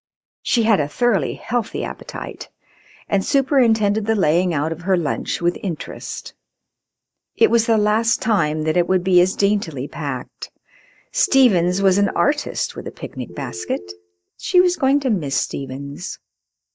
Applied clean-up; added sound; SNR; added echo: neural mask model DeepFilterNet 3.